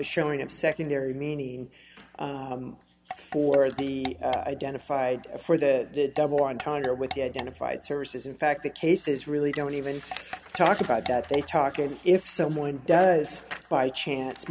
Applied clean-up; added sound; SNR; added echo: none; Tap / Percussion; 15 dB; none.